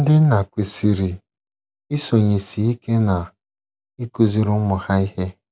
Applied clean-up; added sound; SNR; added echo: none; none; none; none.